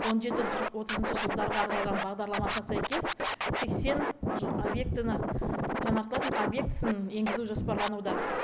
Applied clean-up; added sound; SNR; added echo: none; Scratching (performance technique); -2 dB; none.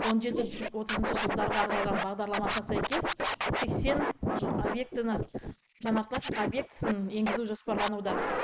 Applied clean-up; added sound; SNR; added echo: neural mask model Resemble Enhance denoiser.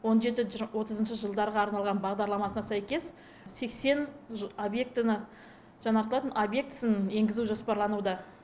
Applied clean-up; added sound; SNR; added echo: none; none; none; none.